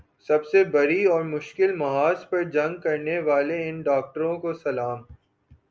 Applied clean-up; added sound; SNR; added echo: none; none; none; none.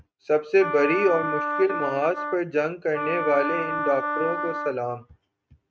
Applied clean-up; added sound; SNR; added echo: neural mask model RNNoise.